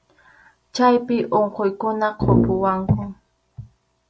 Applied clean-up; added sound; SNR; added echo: none; Brass instrument; -1 dB; none.